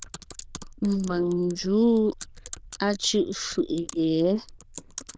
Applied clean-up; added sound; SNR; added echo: neural diffusion model UNIVERSE++.